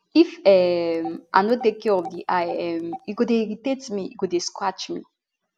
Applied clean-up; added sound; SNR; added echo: none; Telephone; 18 dB; none.